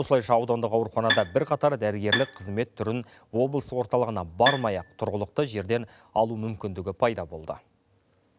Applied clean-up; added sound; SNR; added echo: none; Bowed string instrument; 5 dB; none.